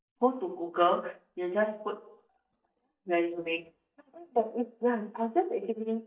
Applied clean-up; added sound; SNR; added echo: neural mask model DeepFilterNet 3.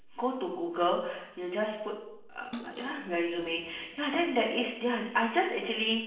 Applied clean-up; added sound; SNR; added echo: neural separator model SepFormer DNS4.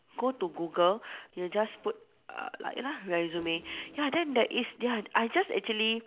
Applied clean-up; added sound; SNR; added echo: none; none; none; none.